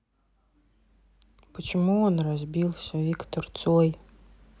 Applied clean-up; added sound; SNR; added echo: none; none; none; none.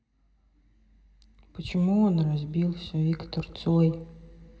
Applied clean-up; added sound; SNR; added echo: none; none; none; reverberation time 1.7 s.